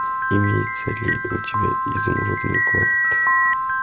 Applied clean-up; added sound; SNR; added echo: none; Telephone + Piano; -4 dB; none.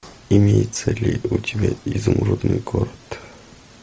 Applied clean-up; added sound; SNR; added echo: none; none; none; none.